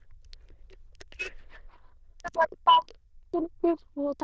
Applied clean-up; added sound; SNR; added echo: neural diffusion model UNIVERSE++.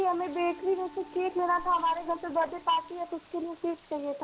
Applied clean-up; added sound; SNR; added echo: none; Wind instrument, woodwind instrument + Rain; 19 dB; none.